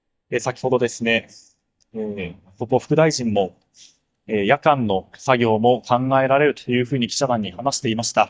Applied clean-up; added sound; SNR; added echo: neural mask model DeepFilterNet 3.